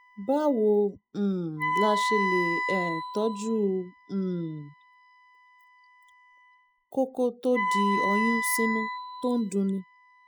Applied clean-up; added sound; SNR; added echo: classical method spectral subtraction.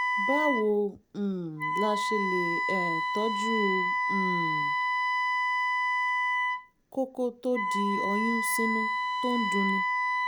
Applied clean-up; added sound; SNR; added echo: none; Wind instrument, woodwind instrument; -3 dB; none.